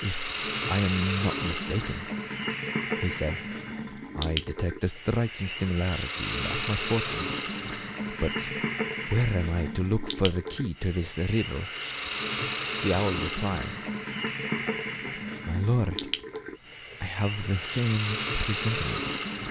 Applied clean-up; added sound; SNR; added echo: none; Hiss; 1 dB; none.